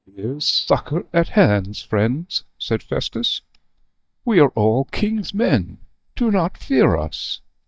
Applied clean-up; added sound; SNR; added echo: neural mask model DeepFilterNet 3.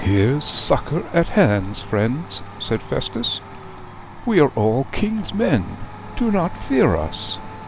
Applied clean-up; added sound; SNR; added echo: none; Domestic sounds, home sounds; 16 dB; none.